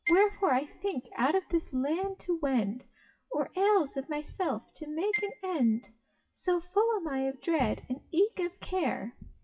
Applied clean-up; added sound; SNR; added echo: classical method WPE with log-MMSE.